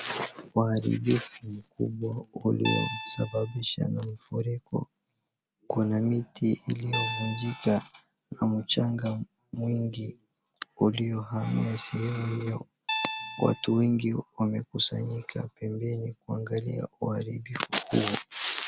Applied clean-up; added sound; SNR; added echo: none; Guitar; 4 dB; none.